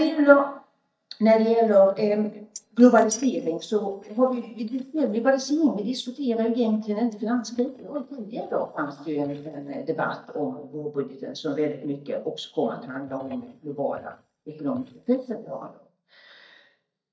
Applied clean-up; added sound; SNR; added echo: neural mask model DeepFilterNet 3.